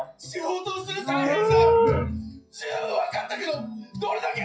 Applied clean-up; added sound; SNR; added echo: classical method WPE with log-MMSE.